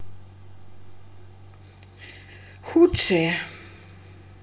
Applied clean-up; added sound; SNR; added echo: none; none; none; reverberation time 0.3 s.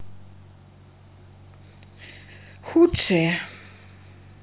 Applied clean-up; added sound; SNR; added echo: none; none; none; none.